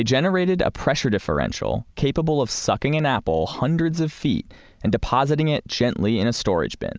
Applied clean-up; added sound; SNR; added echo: none; none; none; none.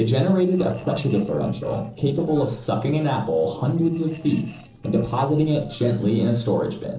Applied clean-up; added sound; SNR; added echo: neural separator model SepFormer DNS4.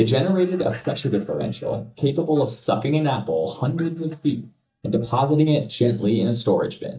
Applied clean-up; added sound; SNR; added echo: neural mask model DeepFilterNet 3.